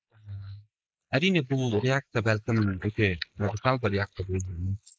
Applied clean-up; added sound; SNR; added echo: neural mask model Resemble Enhance denoiser.